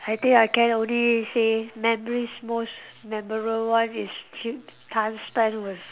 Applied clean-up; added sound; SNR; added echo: none; none; none; none.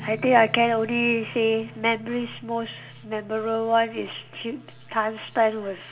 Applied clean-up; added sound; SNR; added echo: none; Guitar; 20 dB; reverberation time 0.5 s.